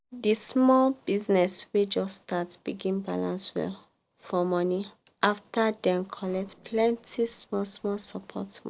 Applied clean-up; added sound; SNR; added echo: neural separator model SepFormer DNS4.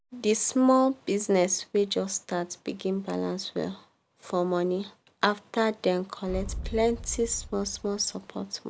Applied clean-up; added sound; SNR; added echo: none; Boom; 10 dB; none.